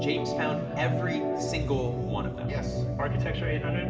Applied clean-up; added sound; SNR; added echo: none; Organ; -5 dB; reverberation time 2.4 s.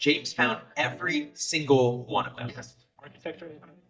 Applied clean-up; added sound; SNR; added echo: neural mask model DeepFilterNet 3.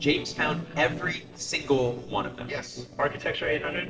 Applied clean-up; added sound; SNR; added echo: neural separator model SepFormer DNS4.